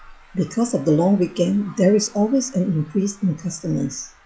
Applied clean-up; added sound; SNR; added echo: classical method log-MMSE.